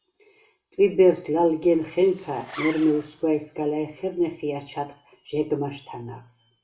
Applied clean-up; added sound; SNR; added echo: none; Zipper (clothing); 15 dB; reverberation time 0.4 s.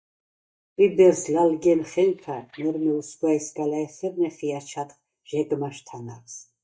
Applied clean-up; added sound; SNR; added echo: neural mask model DeepFilterNet 3.